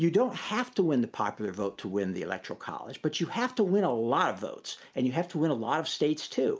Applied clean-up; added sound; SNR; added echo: none; none; none; none.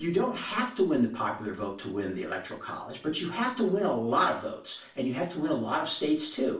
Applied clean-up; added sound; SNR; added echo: none; none; none; reverberation time 0.3 s.